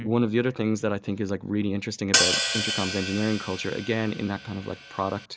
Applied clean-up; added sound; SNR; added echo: none; Hi-hat; 1 dB; none.